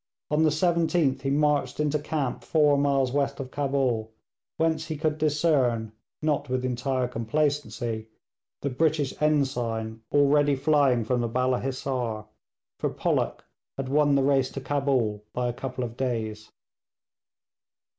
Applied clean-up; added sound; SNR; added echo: none; none; none; none.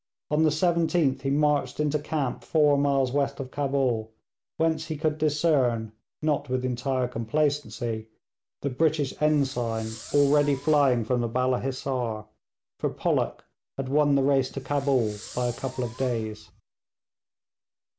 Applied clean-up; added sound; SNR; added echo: none; Fireworks; 19 dB; none.